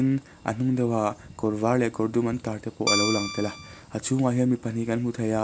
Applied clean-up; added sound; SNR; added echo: none; Guitar; 3 dB; none.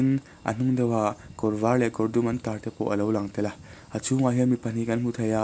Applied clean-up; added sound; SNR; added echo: none; none; none; none.